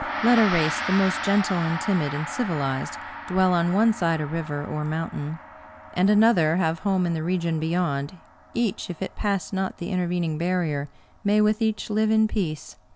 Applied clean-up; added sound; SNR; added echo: none; Gong; 11 dB; none.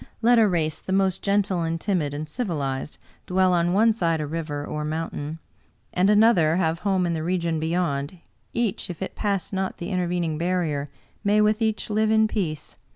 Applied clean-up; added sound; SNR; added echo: none; none; none; none.